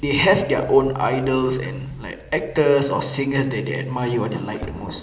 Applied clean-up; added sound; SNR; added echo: none; Boom; 11 dB; reverberation time 0.9 s.